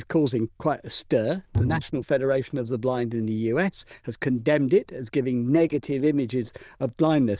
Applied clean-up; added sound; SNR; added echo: neural diffusion model UNIVERSE++.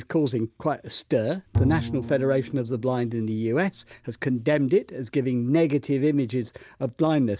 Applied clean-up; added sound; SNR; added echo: none; Bowed string instrument; 8 dB; none.